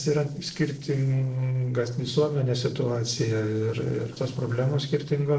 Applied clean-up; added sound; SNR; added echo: neural separator model SepFormer DNS4.